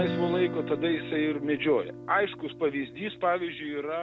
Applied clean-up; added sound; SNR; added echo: none; Guitar; 8 dB; none.